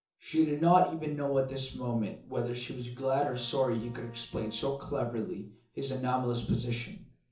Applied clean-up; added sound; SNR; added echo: neural separator model SepFormer DNS4.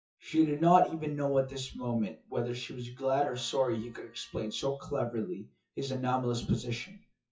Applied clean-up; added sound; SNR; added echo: classical method WPE with log-MMSE.